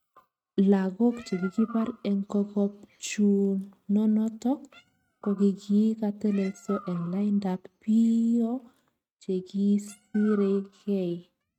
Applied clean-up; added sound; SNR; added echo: neural mask model RNNoise.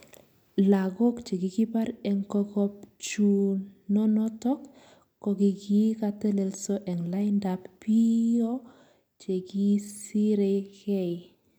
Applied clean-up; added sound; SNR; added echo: none; none; none; none.